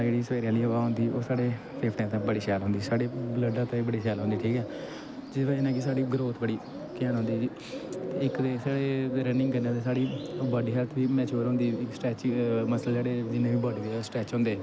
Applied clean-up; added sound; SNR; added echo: none; Bird; 11 dB; none.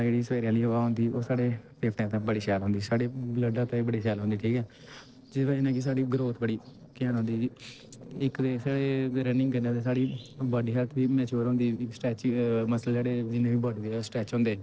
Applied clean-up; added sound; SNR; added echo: neural separator model SepFormer DNS4.